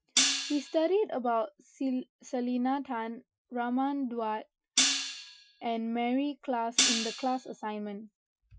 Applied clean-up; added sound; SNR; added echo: classical method Wiener filter.